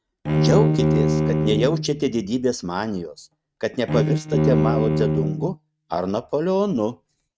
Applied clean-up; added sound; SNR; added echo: neural mask model RNNoise.